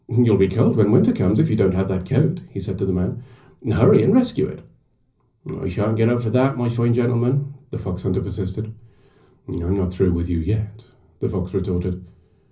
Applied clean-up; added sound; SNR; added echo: none; none; none; reverberation time 0.5 s.